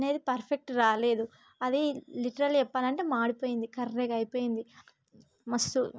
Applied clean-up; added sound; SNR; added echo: none; none; none; none.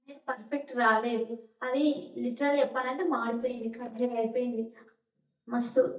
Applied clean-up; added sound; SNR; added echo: neural mask model DeepFilterNet 3.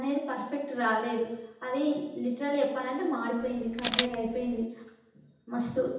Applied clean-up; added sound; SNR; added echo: none; Camera; 1 dB; reverberation time 0.9 s.